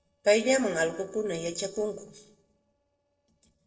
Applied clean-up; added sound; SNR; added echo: neural separator model SepFormer DNS4.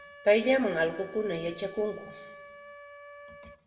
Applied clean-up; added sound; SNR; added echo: none; Wind instrument, woodwind instrument; 18 dB; reverberation time 0.9 s.